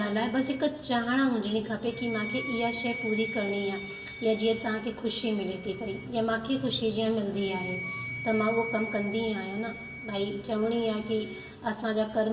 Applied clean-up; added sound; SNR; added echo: none; Wind instrument, woodwind instrument; 12 dB; reverberation time 1.0 s.